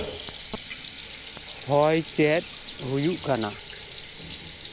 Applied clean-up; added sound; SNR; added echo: none; Water tap, faucet; 12 dB; none.